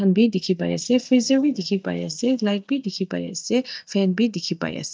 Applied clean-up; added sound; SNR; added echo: neural mask model DeepFilterNet 3.